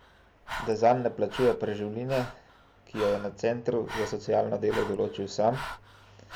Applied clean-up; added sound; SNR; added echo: none; Breathing; 13 dB; none.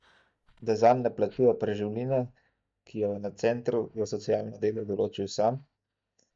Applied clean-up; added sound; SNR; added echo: neural mask model DeepFilterNet 3.